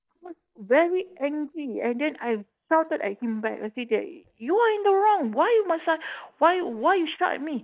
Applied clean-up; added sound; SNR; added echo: neural mask model DeepFilterNet 3.